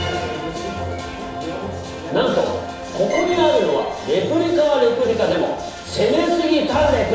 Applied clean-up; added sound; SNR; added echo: none; Bowed string instrument; 20 dB; reverberation time 0.8 s.